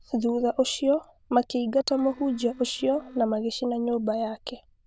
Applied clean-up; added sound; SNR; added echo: neural diffusion model UNIVERSE++.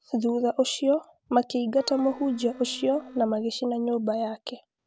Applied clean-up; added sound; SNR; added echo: none; Wind instrument, woodwind instrument; 19 dB; none.